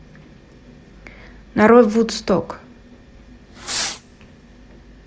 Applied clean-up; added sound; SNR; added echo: none; Fireworks; 9 dB; none.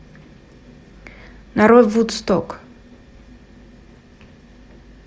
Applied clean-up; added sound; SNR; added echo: none; none; none; none.